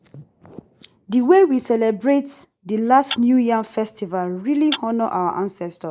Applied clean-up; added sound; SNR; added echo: neural mask model Resemble Enhance denoiser.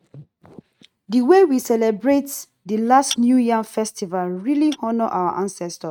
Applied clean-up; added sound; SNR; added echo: neural mask model RNNoise.